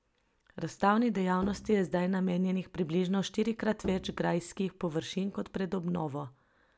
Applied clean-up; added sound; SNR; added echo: none; Bowed string instrument; 14 dB; none.